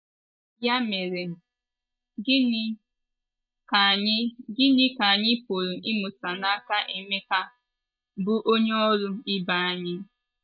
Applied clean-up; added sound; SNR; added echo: neural mask model DeepFilterNet 3.